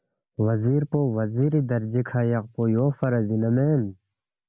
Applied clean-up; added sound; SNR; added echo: none; none; none; none.